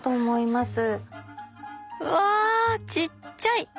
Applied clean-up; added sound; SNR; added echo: none; none; none; none.